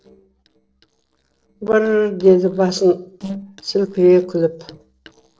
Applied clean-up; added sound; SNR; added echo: neural separator model SepFormer DNS4.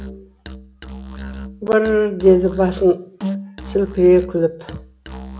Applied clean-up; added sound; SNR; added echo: none; Musical instrument; 13 dB; none.